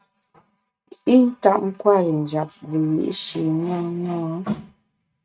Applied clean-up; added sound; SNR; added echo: neural mask model RNNoise.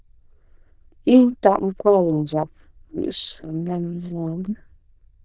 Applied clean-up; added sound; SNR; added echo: neural diffusion model UNIVERSE++.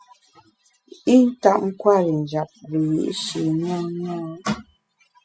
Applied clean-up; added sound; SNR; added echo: classical method spectral subtraction.